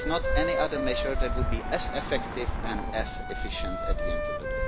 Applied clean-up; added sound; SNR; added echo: none; Wind instrument, woodwind instrument + Bird; -5 dB; none.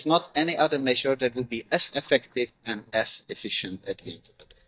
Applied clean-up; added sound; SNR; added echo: neural mask model DeepFilterNet 3.